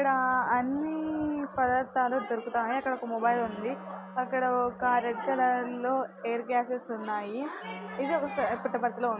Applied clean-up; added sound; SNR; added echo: none; Wind instrument, woodwind instrument; 19 dB; none.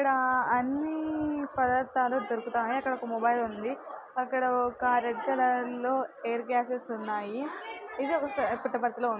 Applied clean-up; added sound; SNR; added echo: none; none; none; none.